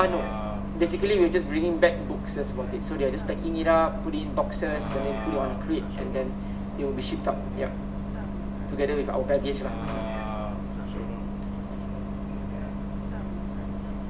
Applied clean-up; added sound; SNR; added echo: none; Bus; 2 dB; none.